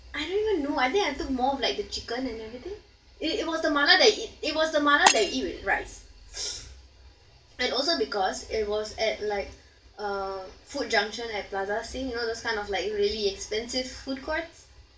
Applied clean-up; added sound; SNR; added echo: none; Shatter; 4 dB; reverberation time 0.3 s.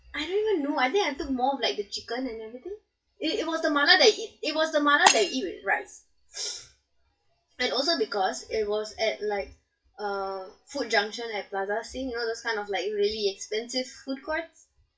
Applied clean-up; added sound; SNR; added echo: classical method WPE with log-MMSE.